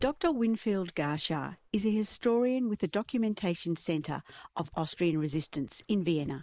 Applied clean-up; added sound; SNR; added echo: neural mask model Resemble Enhance denoiser.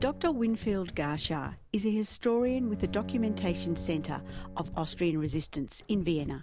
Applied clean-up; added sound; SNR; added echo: none; Bowed string instrument + Run; 10 dB; none.